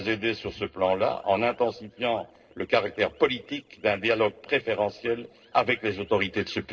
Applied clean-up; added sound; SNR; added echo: neural separator model SepFormer DNS4.